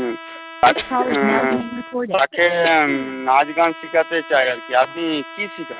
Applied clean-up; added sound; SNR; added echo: none; Cough + Trumpet; 14 dB; none.